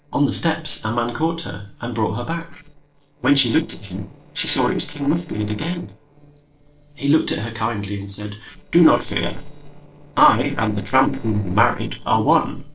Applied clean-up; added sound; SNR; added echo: neural separator model SepFormer DNS4.